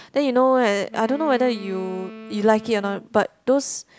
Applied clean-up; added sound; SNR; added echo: none; Wind instrument, woodwind instrument; 18 dB; none.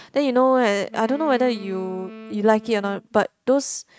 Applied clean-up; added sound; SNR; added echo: neural mask model RNNoise.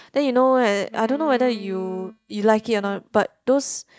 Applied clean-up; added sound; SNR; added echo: neural mask model DeepFilterNet 3.